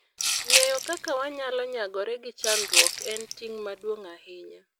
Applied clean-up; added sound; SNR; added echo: none; Rattle (instrument); -4 dB; none.